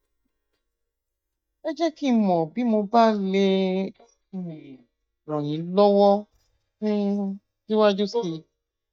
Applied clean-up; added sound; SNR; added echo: neural mask model DeepFilterNet 3.